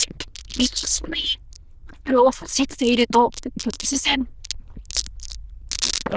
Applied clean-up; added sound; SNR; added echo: neural diffusion model UNIVERSE++.